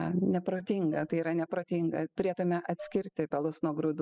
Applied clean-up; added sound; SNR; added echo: classical method spectral subtraction.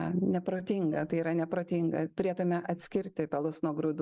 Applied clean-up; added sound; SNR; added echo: neural mask model Resemble Enhance denoiser.